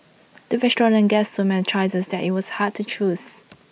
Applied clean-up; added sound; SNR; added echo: none; none; none; none.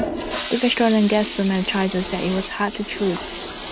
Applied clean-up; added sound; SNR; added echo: none; Toilet flush; 8 dB; none.